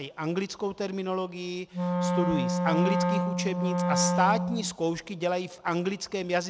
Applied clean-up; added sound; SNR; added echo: none; Wind instrument, woodwind instrument; -3 dB; none.